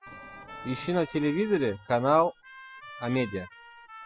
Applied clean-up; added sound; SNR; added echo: classical method spectral subtraction.